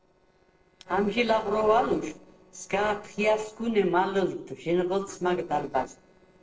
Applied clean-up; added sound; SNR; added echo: neural separator model SepFormer DNS4.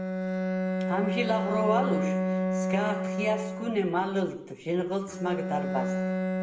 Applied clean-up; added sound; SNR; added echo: none; Bowed string instrument; -1 dB; reverberation time 0.7 s.